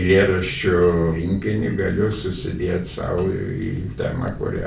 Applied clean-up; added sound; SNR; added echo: none; Fire; 14 dB; reverberation time 0.3 s.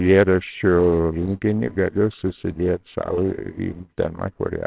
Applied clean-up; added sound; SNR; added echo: neural separator model SepFormer WHAMR!.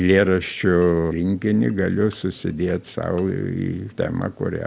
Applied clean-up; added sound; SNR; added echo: none; none; none; none.